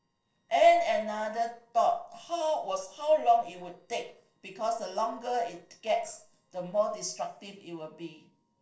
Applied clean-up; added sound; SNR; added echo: neural separator model SepFormer DNS4.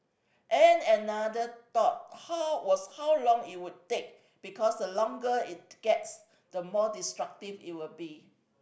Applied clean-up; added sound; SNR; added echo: none; none; none; none.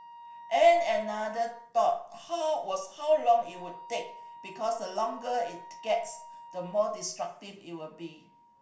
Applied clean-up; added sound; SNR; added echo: none; Wind instrument, woodwind instrument; 20 dB; reverberation time 0.4 s.